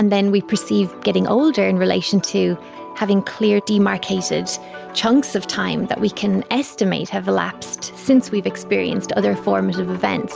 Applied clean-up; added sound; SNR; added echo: none; none; none; none.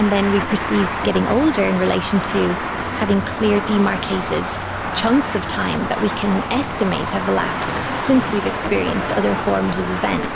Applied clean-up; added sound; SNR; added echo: none; Traffic noise, roadway noise; 4 dB; none.